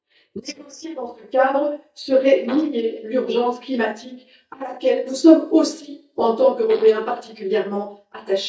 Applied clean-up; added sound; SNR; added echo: neural mask model DeepFilterNet 3.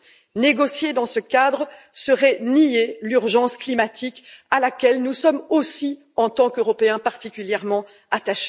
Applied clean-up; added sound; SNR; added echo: none; none; none; none.